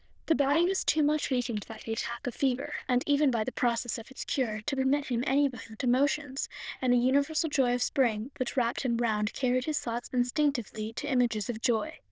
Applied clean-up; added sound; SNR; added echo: neural diffusion model UNIVERSE++.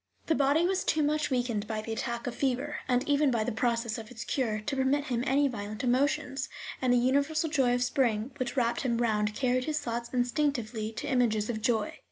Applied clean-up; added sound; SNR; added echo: none; none; none; none.